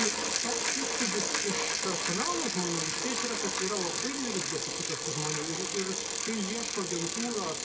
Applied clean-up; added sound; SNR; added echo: none; Bicycle; -4 dB; reverberation time 1.0 s.